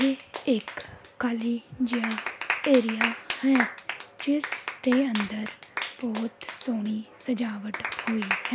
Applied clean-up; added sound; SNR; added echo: none; Clapping; 6 dB; none.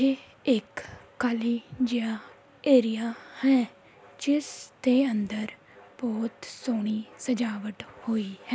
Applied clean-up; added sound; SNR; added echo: none; none; none; none.